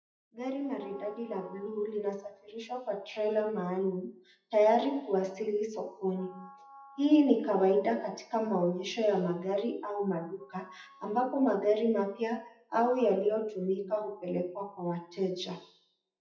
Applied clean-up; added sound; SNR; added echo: classical method WPE with log-MMSE.